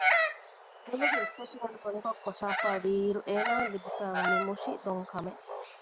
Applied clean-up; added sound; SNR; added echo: none; Bird vocalization, bird call, bird song; -2 dB; none.